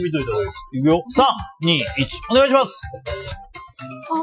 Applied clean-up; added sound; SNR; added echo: classical method Wiener filter.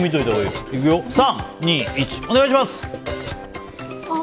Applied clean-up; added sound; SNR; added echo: none; Hi-hat; 12 dB; none.